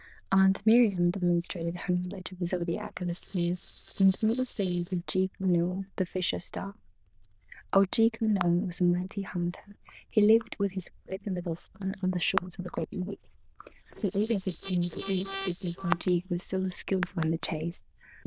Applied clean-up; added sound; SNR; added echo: neural diffusion model UNIVERSE++.